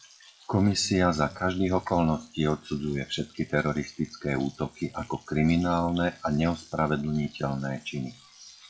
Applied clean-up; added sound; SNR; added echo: classical method WPE with log-MMSE.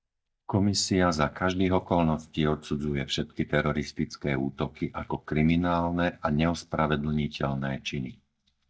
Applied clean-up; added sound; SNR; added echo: neural mask model DeepFilterNet 3.